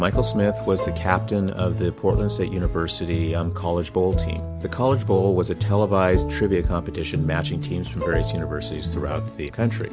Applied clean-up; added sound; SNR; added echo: none; Bowed string instrument; 13 dB; none.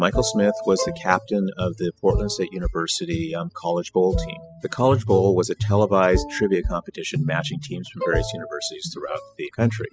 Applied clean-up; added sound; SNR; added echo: classical method spectral subtraction.